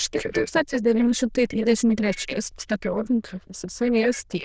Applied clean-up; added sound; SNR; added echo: neural diffusion model UNIVERSE++.